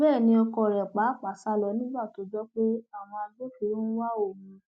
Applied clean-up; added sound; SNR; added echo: none; none; none; none.